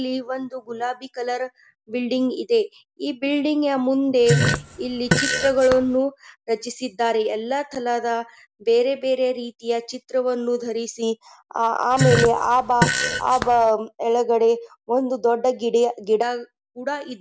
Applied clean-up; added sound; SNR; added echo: none; Fart; 1 dB; none.